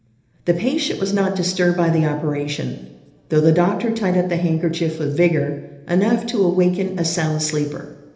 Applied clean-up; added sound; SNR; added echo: none; none; none; reverberation time 1.0 s.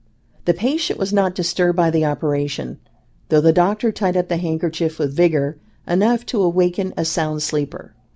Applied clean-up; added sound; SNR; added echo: none; none; none; none.